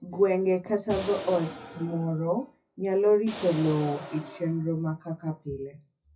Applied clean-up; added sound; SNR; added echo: classical method WPE with log-MMSE.